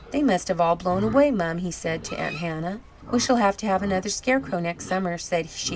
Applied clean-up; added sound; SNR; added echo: none; Livestock, farm animals, working animals; 16 dB; none.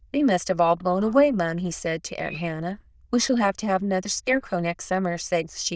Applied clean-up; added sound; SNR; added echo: neural diffusion model UNIVERSE++.